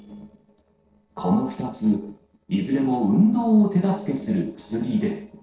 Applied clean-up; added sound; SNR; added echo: neural separator model SepFormer DNS4.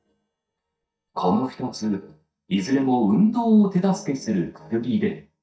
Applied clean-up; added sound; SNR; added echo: neural mask model DeepFilterNet 3.